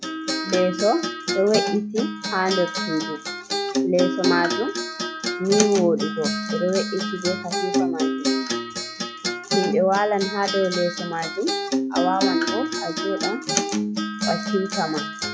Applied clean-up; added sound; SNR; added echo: classical method log-MMSE.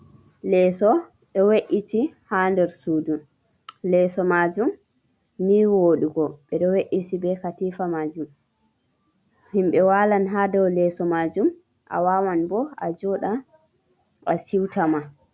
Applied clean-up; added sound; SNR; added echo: none; none; none; none.